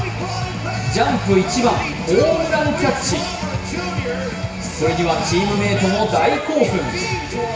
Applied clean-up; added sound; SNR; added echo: none; none; none; reverberation time 1.0 s.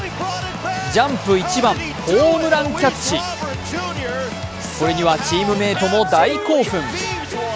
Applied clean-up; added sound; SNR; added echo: none; none; none; none.